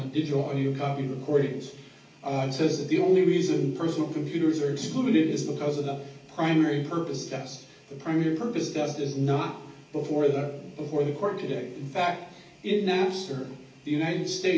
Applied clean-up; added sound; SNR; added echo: none; none; none; reverberation time 0.4 s.